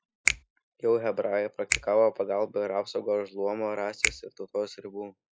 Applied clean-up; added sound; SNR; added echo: classical method log-MMSE.